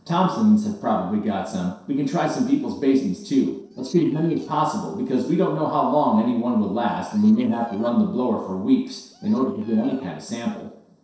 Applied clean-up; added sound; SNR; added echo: neural separator model SepFormer DNS4.